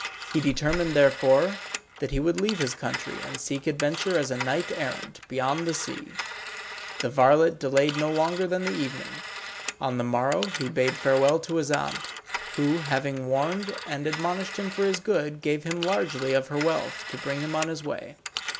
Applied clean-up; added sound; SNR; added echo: none; Telephone; 10 dB; none.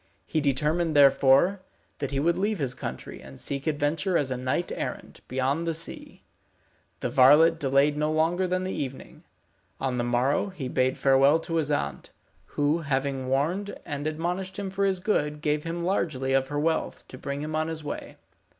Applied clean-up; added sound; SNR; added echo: none; none; none; none.